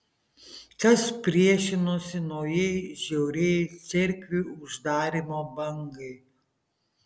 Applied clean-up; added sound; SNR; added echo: none; none; none; none.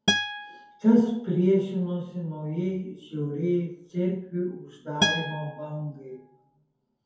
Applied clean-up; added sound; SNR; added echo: none; Acoustic guitar; 3 dB; reverberation time 0.6 s.